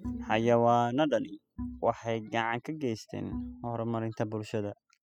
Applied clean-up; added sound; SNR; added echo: classical method spectral subtraction.